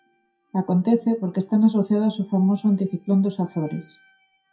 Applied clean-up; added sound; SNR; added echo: classical method WPE with log-MMSE.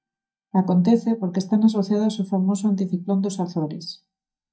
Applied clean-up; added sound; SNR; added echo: neural mask model DeepFilterNet 3.